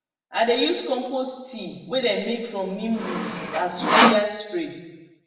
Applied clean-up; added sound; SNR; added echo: none; Sawing; -3 dB; reverberation time 1.1 s.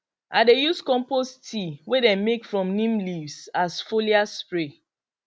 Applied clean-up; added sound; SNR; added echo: none; none; none; none.